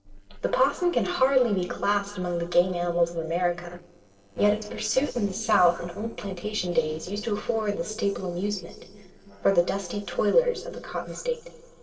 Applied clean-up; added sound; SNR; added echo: neural separator model SepFormer DNS4.